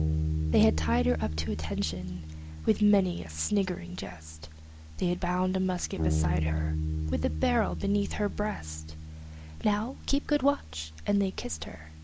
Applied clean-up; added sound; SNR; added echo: none; Bass guitar; 4 dB; none.